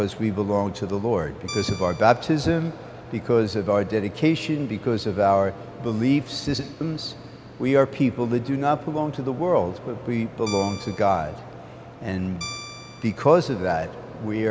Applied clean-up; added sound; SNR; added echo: none; Guitar; 14 dB; none.